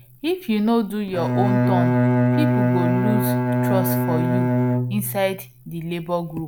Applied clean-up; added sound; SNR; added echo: none; Bowed string instrument; -4 dB; none.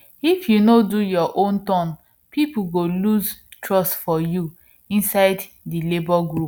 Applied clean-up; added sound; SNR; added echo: none; none; none; none.